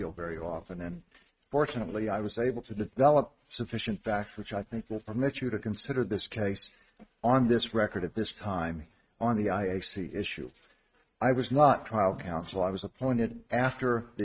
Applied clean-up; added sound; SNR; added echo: neural mask model RNNoise.